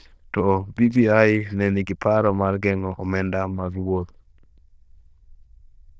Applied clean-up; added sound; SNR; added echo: neural diffusion model UNIVERSE++.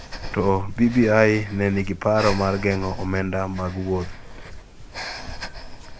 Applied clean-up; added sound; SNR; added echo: none; Breathing; 10 dB; none.